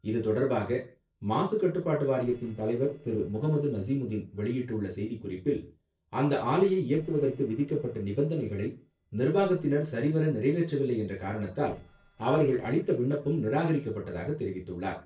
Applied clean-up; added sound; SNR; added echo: neural separator model SepFormer DNS4.